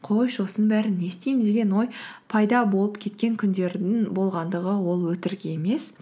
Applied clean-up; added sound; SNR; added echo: none; none; none; none.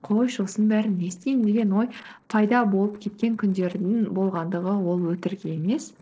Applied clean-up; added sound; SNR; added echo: neural separator model SepFormer DNS4.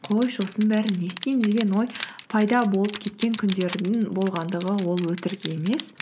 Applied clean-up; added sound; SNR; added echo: none; Crushing; 10 dB; none.